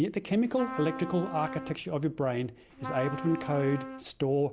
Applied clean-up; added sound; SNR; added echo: none; Trumpet; 10 dB; none.